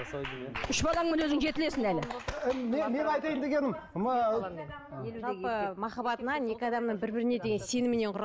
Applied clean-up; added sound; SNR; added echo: none; none; none; none.